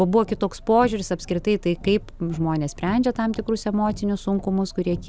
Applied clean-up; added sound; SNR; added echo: none; Car; 16 dB; none.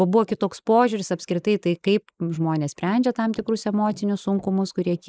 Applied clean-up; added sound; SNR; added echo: neural mask model Resemble Enhance denoiser.